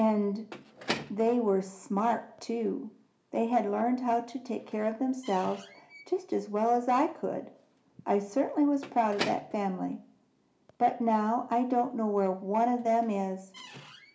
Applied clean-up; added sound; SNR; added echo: none; Squeak / Slam / Wood; 17 dB; reverberation time 0.4 s.